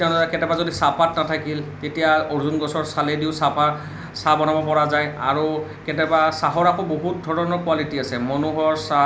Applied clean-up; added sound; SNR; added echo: none; none; none; none.